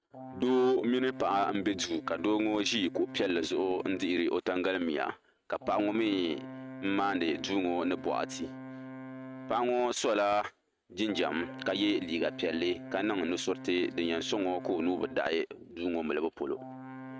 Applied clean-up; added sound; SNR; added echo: neural mask model RNNoise.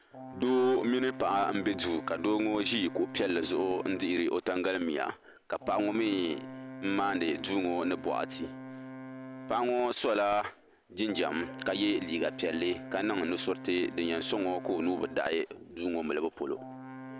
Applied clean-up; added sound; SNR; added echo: none; Brass instrument; 13 dB; none.